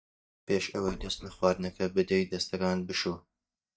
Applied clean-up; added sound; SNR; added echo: neural mask model DeepFilterNet 3.